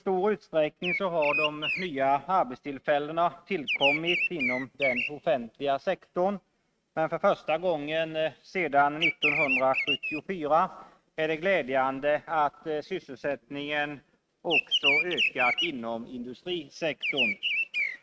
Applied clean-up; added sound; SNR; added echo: neural mask model RNNoise.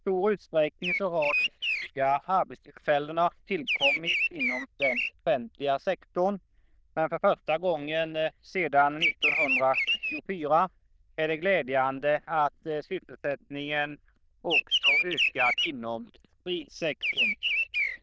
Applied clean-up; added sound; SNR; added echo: neural diffusion model UNIVERSE++.